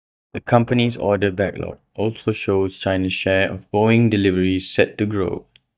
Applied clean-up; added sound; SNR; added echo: neural mask model DeepFilterNet 3.